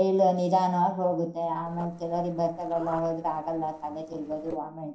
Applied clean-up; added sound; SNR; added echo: neural separator model SepFormer DNS4.